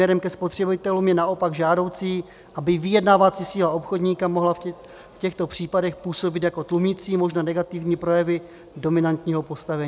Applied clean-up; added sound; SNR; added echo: none; none; none; none.